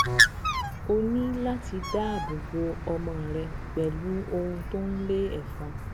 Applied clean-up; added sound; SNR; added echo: none; Bird; 0 dB; none.